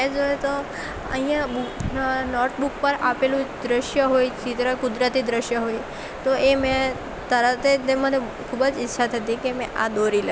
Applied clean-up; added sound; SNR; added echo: none; Traffic noise, roadway noise / Vehicle horn, car horn, honking; 19 dB; none.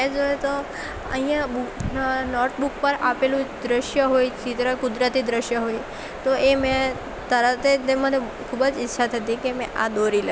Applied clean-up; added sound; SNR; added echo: none; none; none; none.